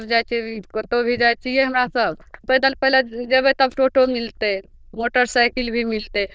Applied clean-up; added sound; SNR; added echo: neural diffusion model UNIVERSE++.